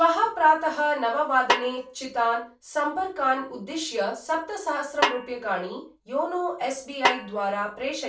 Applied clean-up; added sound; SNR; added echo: none; Snare drum; 4 dB; reverberation time 0.3 s.